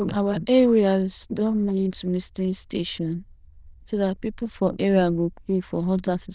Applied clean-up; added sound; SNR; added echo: neural diffusion model UNIVERSE++.